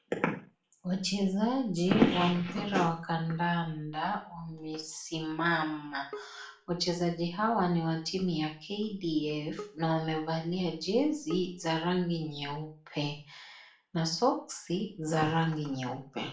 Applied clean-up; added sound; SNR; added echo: none; Bowed string instrument; 20 dB; reverberation time 0.4 s.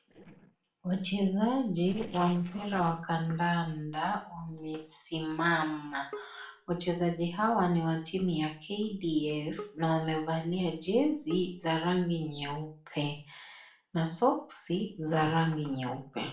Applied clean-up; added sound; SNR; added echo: neural separator model SepFormer DNS4.